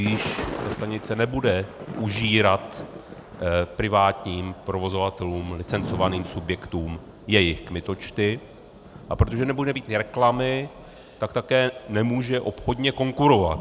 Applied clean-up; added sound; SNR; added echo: none; Thunder / Rain; 14 dB; none.